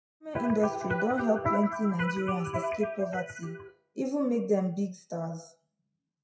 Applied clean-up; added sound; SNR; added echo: classical method WPE with log-MMSE.